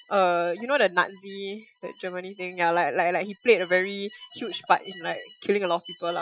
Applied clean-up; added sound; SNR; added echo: classical method Wiener filter.